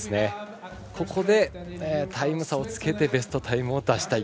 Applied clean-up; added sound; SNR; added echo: none; none; none; none.